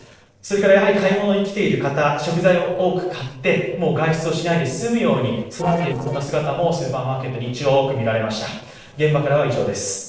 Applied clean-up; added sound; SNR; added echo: neural separator model SepFormer DNS4.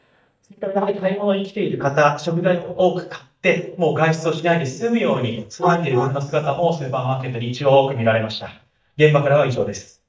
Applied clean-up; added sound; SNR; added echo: neural mask model DeepFilterNet 3.